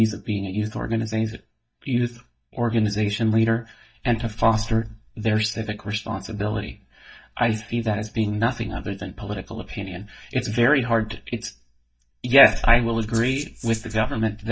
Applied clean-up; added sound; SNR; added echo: neural mask model DeepFilterNet 3.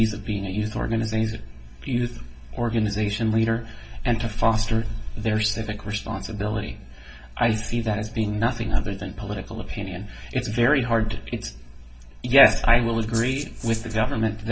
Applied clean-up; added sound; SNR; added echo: none; Rattle (instrument); 15 dB; reverberation time 0.2 s.